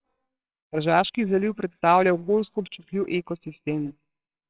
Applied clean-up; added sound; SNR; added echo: neural separator model SepFormer WHAMR!.